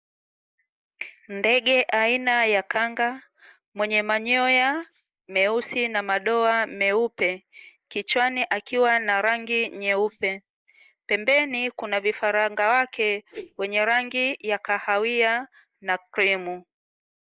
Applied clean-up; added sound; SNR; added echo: neural mask model Resemble Enhance denoiser.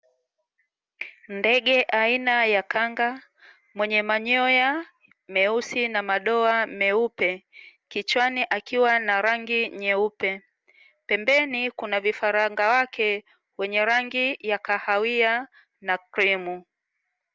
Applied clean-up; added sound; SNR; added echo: none; none; none; none.